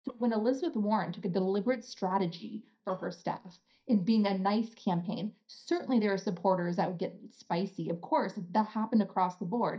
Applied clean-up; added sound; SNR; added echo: neural mask model DeepFilterNet 3.